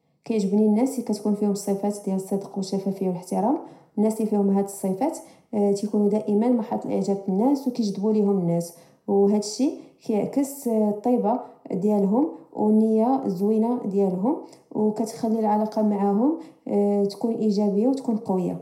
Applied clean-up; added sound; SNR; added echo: none; none; none; reverberation time 0.5 s.